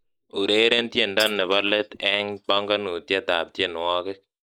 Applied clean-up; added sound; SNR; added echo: neural mask model Resemble Enhance denoiser.